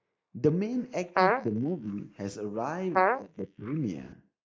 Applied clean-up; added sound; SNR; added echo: neural mask model Resemble Enhance denoiser.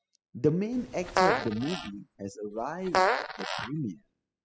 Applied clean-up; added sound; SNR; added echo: classical method spectral subtraction.